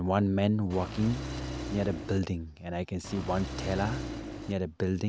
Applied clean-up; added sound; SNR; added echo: none; Engine; 7 dB; none.